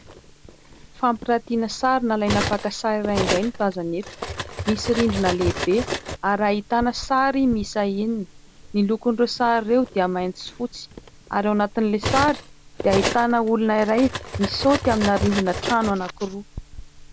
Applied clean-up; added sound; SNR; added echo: none; Cutlery, silverware; 9 dB; none.